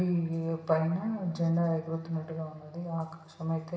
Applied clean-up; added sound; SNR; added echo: none; none; none; reverberation time 2.2 s.